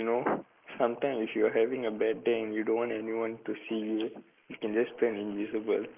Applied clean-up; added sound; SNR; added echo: neural mask model Resemble Enhance denoiser.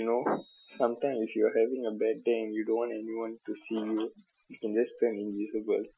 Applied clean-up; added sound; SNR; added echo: classical method Wiener filter.